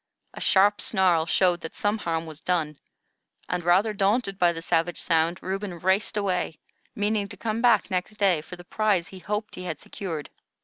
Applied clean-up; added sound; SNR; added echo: none; none; none; none.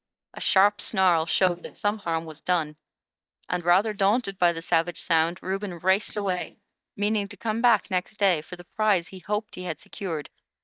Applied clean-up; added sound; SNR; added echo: neural mask model DeepFilterNet 3.